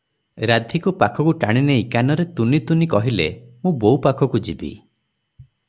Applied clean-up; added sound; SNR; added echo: none; none; none; none.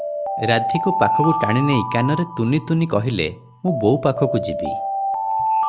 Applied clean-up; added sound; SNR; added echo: none; Alarm; 3 dB; none.